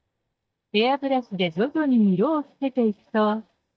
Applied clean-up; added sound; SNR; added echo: neural mask model DeepFilterNet 3.